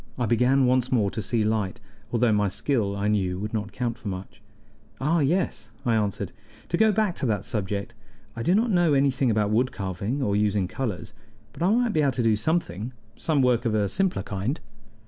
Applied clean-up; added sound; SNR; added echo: none; none; none; none.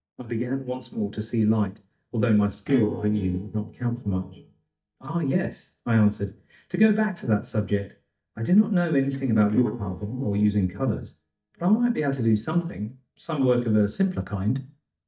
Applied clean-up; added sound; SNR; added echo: neural mask model DeepFilterNet 3.